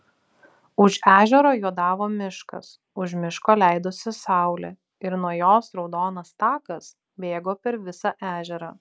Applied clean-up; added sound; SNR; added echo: none; none; none; none.